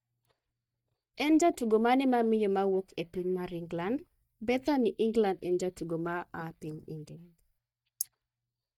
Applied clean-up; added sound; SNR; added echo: neural mask model DeepFilterNet 3.